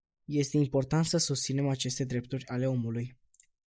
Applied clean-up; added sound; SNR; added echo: neural mask model Resemble Enhance denoiser.